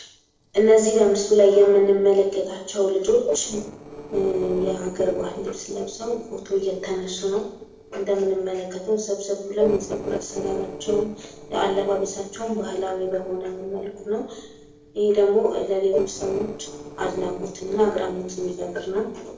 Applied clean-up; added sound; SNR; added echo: neural separator model SepFormer DNS4.